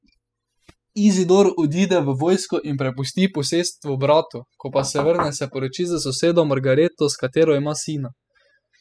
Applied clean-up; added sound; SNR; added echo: classical method spectral subtraction.